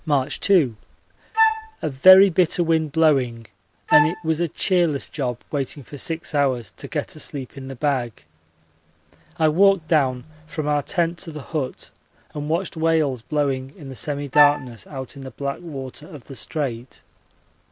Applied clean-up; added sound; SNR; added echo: none; Wind instrument, woodwind instrument; 0 dB; none.